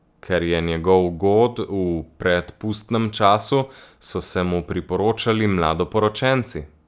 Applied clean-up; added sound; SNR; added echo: none; none; none; none.